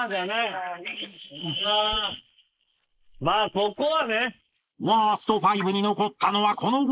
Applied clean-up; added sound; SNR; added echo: neural mask model Resemble Enhance denoiser.